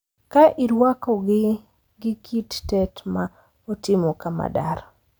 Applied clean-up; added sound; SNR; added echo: none; none; none; none.